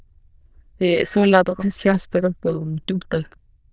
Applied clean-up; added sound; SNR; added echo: neural diffusion model UNIVERSE++.